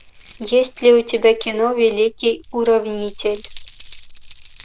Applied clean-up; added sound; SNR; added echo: none; Keys jangling; 15 dB; none.